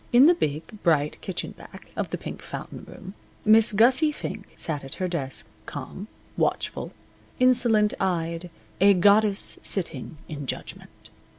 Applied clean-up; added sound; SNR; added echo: none; none; none; none.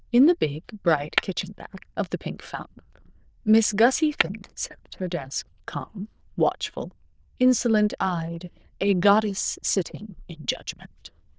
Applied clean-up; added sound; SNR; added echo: neural diffusion model UNIVERSE++.